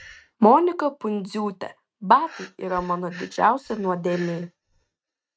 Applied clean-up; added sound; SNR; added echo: neural mask model RNNoise.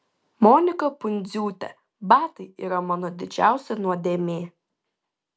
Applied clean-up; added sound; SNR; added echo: none; none; none; none.